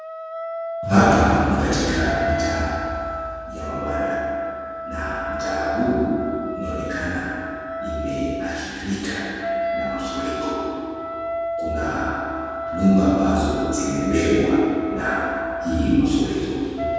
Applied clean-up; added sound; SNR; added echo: none; Wind instrument, woodwind instrument; 6 dB; reverberation time 2.1 s.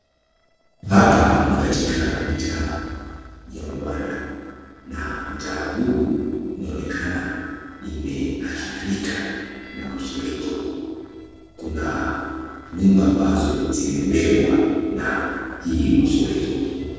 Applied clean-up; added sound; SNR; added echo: neural separator model SepFormer DNS4.